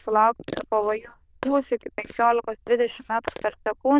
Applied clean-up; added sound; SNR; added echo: neural diffusion model UNIVERSE++.